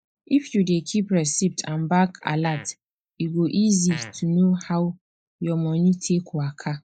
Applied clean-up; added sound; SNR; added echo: neural mask model Resemble Enhance denoiser.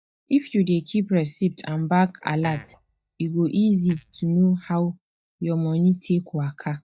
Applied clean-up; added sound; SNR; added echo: neural mask model DeepFilterNet 3.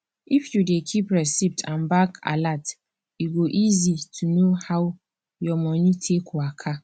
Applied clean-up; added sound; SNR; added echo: none; none; none; none.